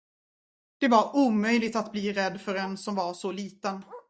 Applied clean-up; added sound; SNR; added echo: neural mask model DeepFilterNet 3.